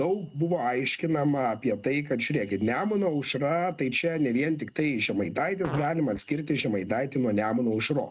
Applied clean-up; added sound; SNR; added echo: neural mask model RNNoise.